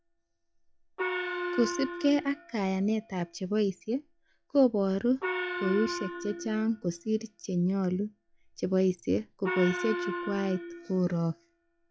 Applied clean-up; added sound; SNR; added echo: classical method log-MMSE.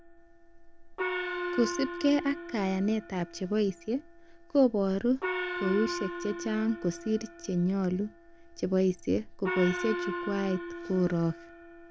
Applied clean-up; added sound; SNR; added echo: none; Gong; 8 dB; none.